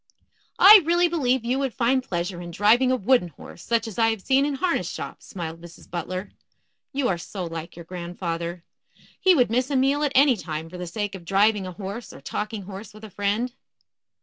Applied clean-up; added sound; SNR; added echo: none; none; none; none.